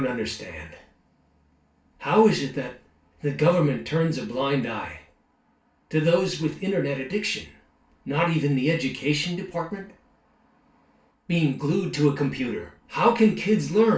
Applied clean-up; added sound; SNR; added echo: none; none; none; reverberation time 0.3 s.